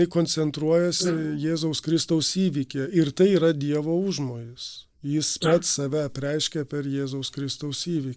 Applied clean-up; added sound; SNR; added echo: neural mask model Resemble Enhance denoiser.